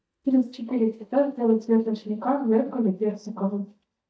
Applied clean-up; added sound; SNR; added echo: neural mask model DeepFilterNet 3.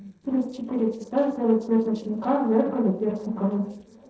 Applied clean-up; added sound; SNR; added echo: neural separator model SepFormer DNS4.